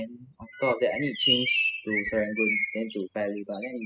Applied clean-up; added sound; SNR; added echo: classical method spectral subtraction.